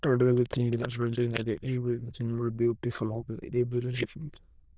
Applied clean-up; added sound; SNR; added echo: neural diffusion model UNIVERSE++.